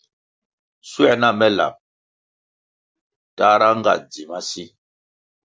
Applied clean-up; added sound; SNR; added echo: none; none; none; none.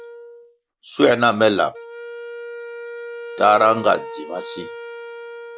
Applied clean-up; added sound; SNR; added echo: none; Wind instrument, woodwind instrument; 13 dB; none.